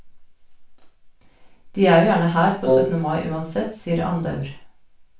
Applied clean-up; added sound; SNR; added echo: none; Wind instrument, woodwind instrument; -2 dB; reverberation time 0.3 s.